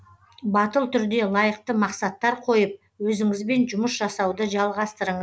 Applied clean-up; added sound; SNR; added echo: none; none; none; none.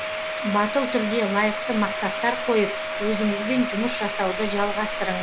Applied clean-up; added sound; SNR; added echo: none; Domestic sounds, home sounds; 3 dB; none.